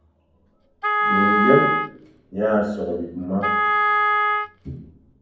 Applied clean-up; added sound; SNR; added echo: none; Wind instrument, woodwind instrument; -3 dB; reverberation time 1.2 s.